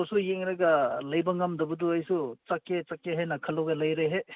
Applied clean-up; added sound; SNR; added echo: none; none; none; none.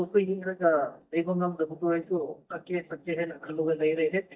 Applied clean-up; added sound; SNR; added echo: neural mask model DeepFilterNet 3.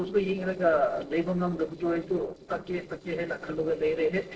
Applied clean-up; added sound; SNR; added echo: neural separator model SepFormer DNS4.